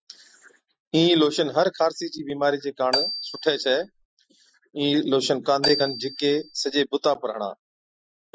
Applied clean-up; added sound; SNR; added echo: classical method Wiener filter.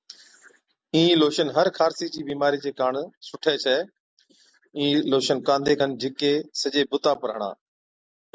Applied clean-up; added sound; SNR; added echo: none; none; none; none.